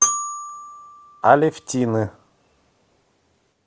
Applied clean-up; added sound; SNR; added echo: none; Glockenspiel; 5 dB; none.